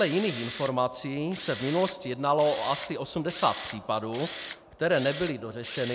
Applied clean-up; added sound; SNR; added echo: none; Tools; 11 dB; none.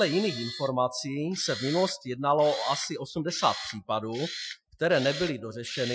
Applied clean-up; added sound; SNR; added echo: classical method Wiener filter.